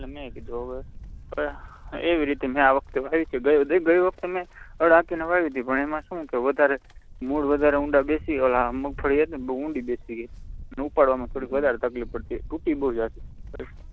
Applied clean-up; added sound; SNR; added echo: none; Livestock, farm animals, working animals; 16 dB; none.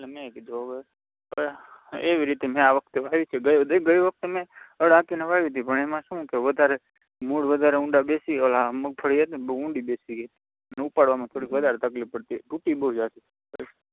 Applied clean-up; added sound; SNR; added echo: none; none; none; none.